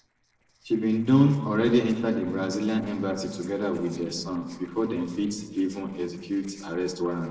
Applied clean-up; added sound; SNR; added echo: neural separator model SepFormer DNS4.